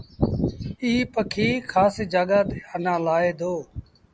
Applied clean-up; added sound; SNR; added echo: none; none; none; none.